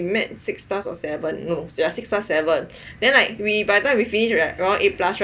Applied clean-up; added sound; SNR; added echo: none; none; none; none.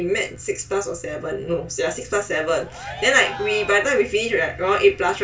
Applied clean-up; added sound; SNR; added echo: none; Cheering; 15 dB; reverberation time 0.2 s.